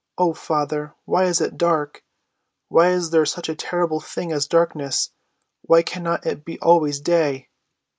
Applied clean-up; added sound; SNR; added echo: none; none; none; none.